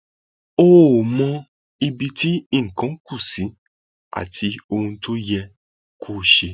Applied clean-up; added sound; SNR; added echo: none; none; none; none.